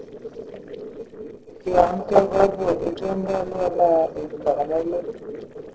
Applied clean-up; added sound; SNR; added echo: neural separator model SepFormer DNS4.